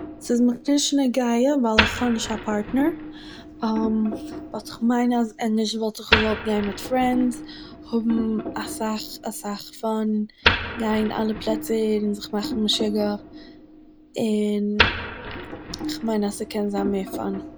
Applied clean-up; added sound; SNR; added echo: none; Wood; 6 dB; none.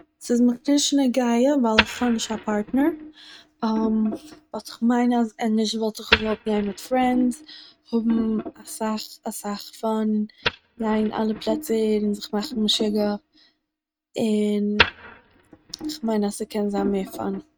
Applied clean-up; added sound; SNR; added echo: neural mask model RNNoise.